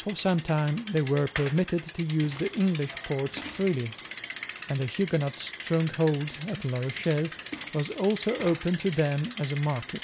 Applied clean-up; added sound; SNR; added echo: none; Bicycle; 12 dB; none.